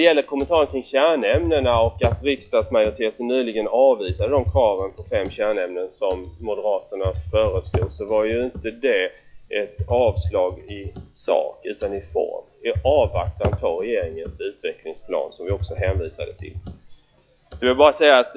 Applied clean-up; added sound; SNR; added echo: classical method log-MMSE.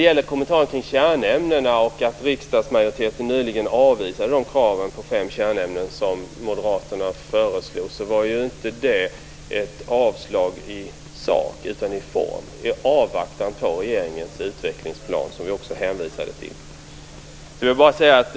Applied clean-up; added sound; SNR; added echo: none; none; none; none.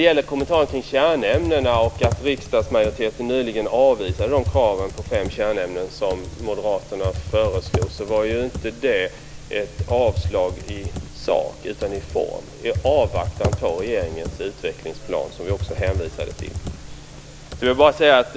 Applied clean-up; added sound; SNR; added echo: none; Computer keyboard; 8 dB; none.